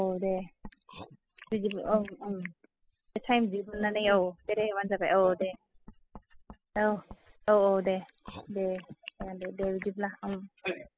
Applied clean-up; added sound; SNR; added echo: classical method spectral subtraction.